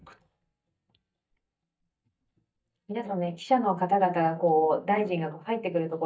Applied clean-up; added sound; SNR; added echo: neural mask model DeepFilterNet 3.